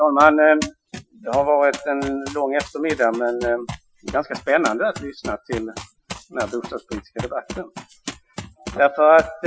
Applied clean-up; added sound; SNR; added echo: classical method Wiener filter.